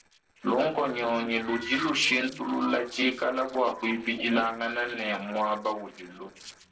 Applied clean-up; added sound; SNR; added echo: neural separator model SepFormer DNS4.